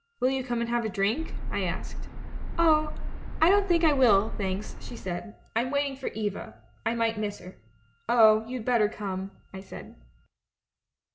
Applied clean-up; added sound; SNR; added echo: none; Car; 2 dB; none.